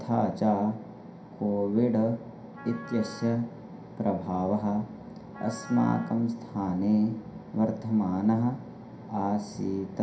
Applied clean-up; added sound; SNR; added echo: none; Wind instrument, woodwind instrument; 19 dB; reverberation time 0.5 s.